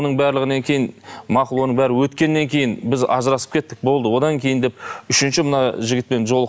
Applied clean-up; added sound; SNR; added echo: none; none; none; none.